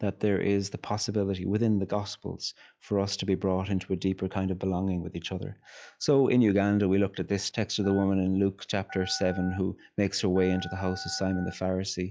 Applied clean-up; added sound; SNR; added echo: classical method log-MMSE.